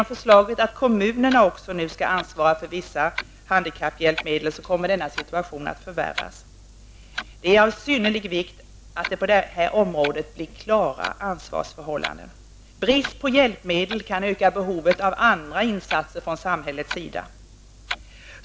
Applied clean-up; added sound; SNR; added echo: none; Clock; 15 dB; none.